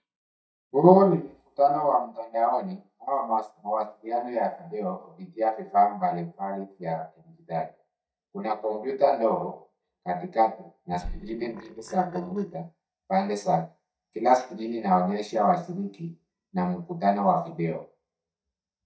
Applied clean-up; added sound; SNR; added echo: neural mask model DeepFilterNet 3.